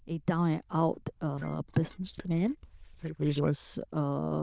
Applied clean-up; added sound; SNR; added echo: neural diffusion model UNIVERSE++.